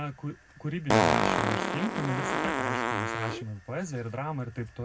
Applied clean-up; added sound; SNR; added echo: none; Fart; -4 dB; reverberation time 0.3 s.